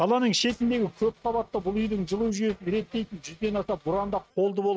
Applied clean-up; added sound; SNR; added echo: neural mask model RNNoise.